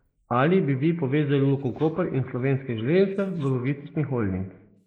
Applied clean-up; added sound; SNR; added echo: neural mask model Resemble Enhance denoiser.